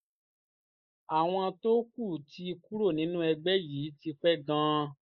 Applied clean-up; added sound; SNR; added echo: neural mask model Resemble Enhance denoiser.